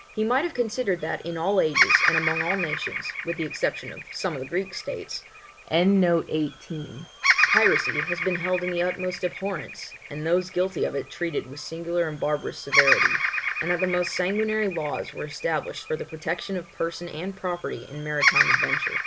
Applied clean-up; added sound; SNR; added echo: none; Bird vocalization, bird call, bird song; 1 dB; none.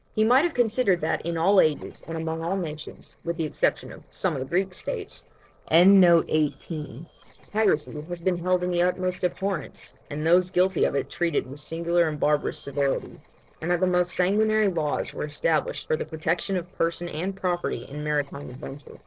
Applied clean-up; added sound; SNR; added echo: neural separator model SepFormer DNS4.